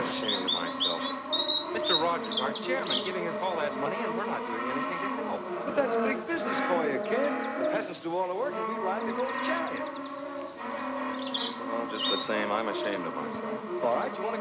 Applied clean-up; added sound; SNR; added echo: none; Brass instrument + Bird vocalization, bird call, bird song; -3 dB; none.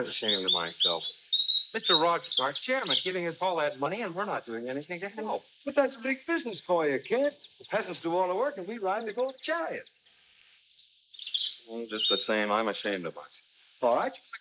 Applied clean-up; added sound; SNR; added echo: neural mask model Resemble Enhance denoiser.